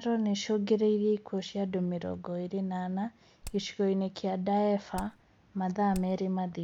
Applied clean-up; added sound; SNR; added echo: none; Hammer; 14 dB; none.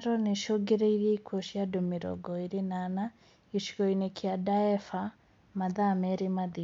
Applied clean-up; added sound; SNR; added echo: none; none; none; none.